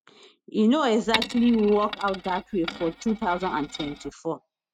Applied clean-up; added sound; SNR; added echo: neural mask model RNNoise.